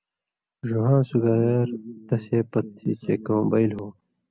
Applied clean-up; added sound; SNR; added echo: none; none; none; none.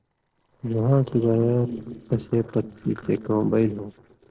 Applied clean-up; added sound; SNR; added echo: neural separator model SepFormer DNS4.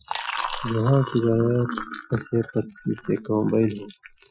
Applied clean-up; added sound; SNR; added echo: classical method Wiener filter.